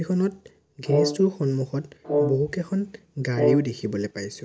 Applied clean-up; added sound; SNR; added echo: none; Brass instrument; 2 dB; none.